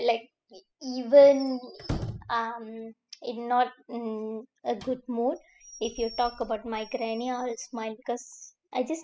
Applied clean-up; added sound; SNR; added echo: classical method spectral subtraction.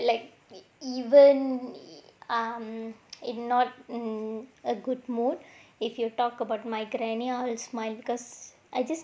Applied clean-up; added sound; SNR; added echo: none; none; none; none.